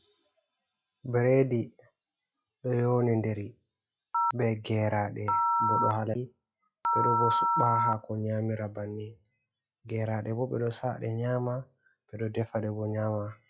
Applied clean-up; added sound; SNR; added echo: classical method log-MMSE.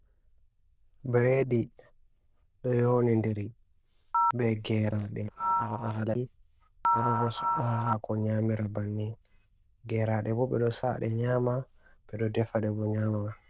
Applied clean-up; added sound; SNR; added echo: neural diffusion model UNIVERSE++.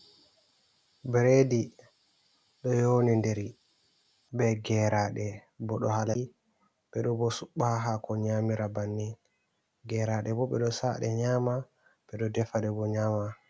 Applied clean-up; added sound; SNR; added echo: none; none; none; none.